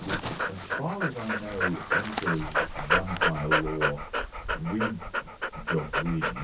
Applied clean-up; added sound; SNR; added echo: none; Dog; -4 dB; reverberation time 0.3 s.